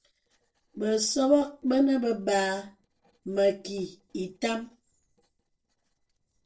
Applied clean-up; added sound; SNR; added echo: neural separator model SepFormer DNS4.